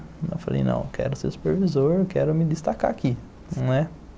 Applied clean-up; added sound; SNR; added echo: none; none; none; none.